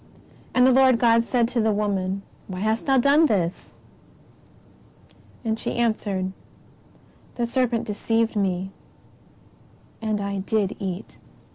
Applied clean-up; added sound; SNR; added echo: none; none; none; none.